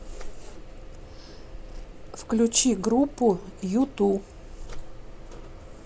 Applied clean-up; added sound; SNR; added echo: none; Purr; 11 dB; none.